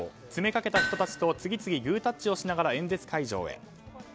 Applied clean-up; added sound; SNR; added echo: none; Hammer; 5 dB; none.